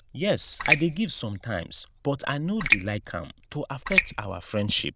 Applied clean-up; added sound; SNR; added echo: neural diffusion model UNIVERSE++.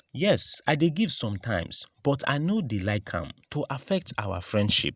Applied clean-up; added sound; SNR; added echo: none; none; none; none.